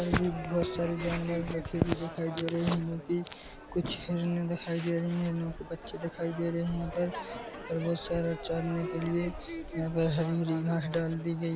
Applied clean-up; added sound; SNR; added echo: none; Crowd / Fireworks; 10 dB; none.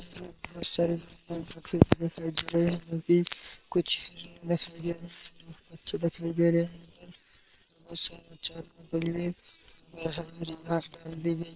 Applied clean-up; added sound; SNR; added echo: neural separator model SepFormer WHAM!.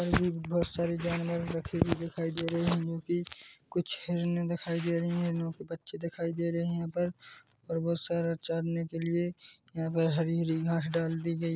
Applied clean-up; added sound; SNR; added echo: none; none; none; none.